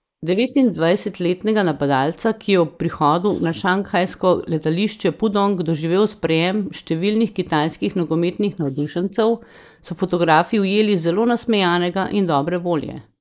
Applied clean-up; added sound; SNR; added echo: neural mask model Resemble Enhance denoiser.